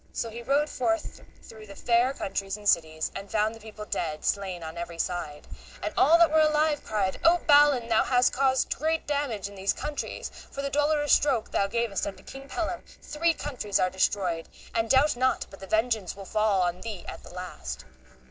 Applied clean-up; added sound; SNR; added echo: neural separator model SepFormer DNS4.